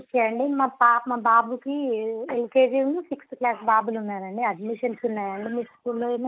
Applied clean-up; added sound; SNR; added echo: neural mask model Resemble Enhance denoiser.